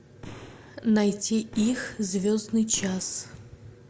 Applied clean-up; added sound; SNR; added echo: none; Boom; 20 dB; none.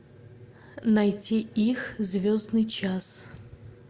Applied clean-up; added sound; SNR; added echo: none; none; none; none.